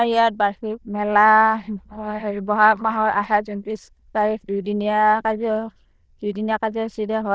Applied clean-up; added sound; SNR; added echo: neural diffusion model UNIVERSE++.